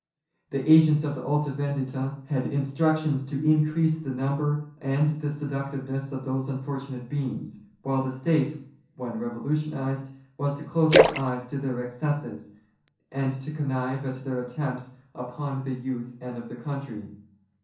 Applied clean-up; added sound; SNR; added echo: none; Splash, splatter; -2 dB; reverberation time 0.6 s.